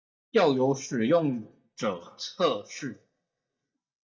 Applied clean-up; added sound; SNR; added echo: neural mask model DeepFilterNet 3.